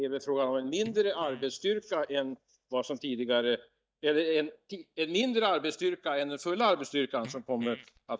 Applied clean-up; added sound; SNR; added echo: neural mask model DeepFilterNet 3.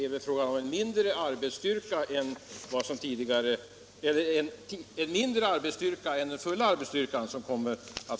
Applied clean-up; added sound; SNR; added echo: none; none; none; none.